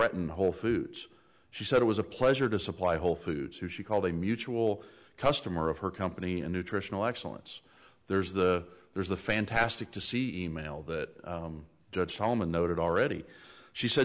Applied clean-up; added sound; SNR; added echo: none; none; none; none.